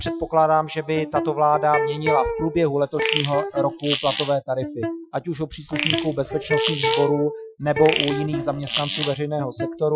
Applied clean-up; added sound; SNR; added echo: classical method Wiener filter.